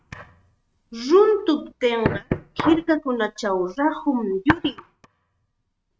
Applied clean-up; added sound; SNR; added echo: neural mask model RNNoise.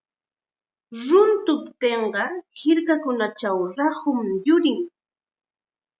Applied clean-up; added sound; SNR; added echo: none; none; none; none.